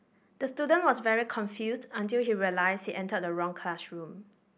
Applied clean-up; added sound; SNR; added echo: none; none; none; none.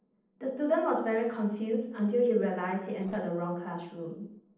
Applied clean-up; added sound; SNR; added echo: neural separator model SepFormer DNS4.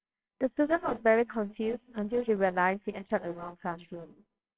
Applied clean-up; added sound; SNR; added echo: neural separator model SepFormer WHAMR!.